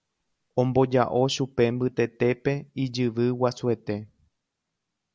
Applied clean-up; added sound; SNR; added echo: none; none; none; none.